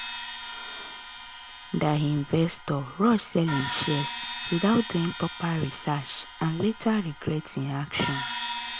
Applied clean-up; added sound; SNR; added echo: none; Crash cymbal; 9 dB; none.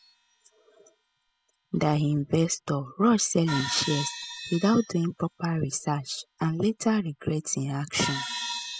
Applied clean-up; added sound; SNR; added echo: classical method spectral subtraction.